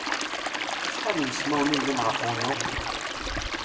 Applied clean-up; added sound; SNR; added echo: none; Stream; -1 dB; reverberation time 1.8 s.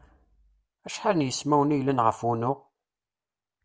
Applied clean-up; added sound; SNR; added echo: none; none; none; none.